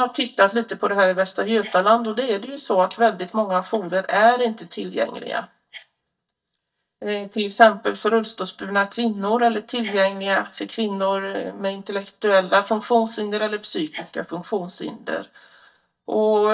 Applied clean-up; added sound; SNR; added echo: neural mask model DeepFilterNet 3.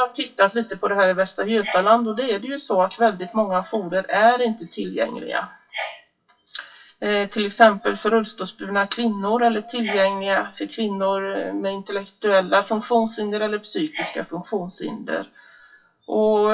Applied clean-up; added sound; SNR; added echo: classical method WPE with log-MMSE.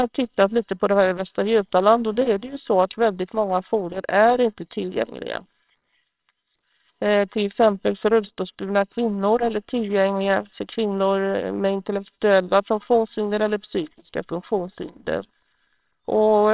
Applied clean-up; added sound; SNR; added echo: neural separator model SepFormer WHAMR!.